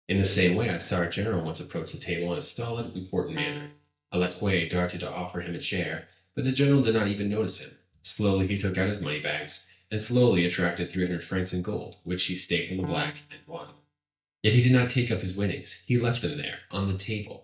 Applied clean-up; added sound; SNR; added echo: neural mask model DeepFilterNet 3.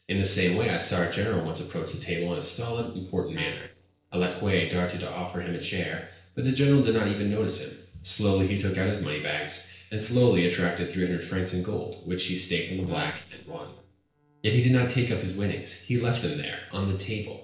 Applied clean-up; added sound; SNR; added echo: neural separator model SepFormer DNS4.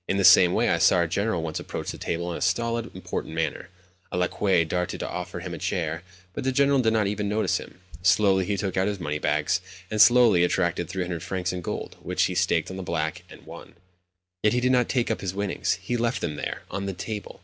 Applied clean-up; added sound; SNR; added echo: none; none; none; none.